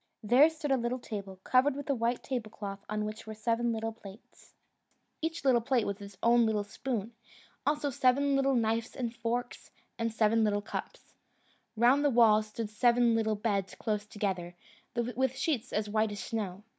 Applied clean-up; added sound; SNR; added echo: none; none; none; none.